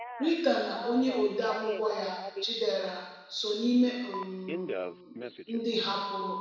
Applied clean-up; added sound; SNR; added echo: none; Telephone; 9 dB; reverberation time 1.1 s.